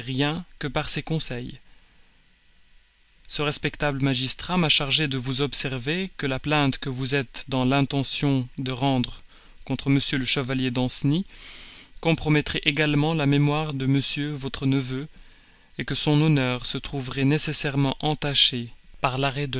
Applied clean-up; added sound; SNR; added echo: none; none; none; none.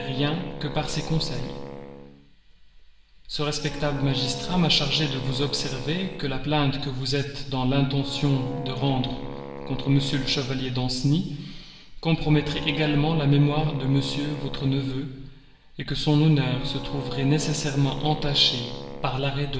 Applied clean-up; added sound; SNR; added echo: none; Wind instrument, woodwind instrument; 13 dB; reverberation time 1.1 s.